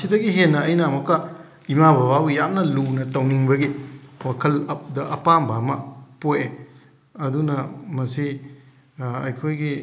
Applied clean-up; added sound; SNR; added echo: none; none; none; none.